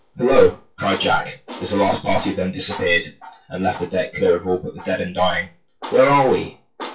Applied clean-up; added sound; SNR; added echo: classical method WPE with log-MMSE.